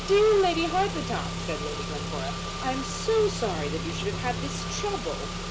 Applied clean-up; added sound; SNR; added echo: none; Engine / Car; 4 dB; none.